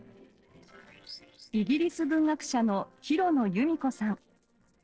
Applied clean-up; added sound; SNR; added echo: neural separator model SepFormer DNS4.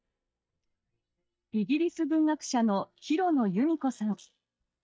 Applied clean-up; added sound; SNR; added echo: neural mask model DeepFilterNet 3.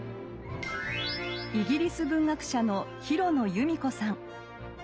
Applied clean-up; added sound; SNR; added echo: none; none; none; none.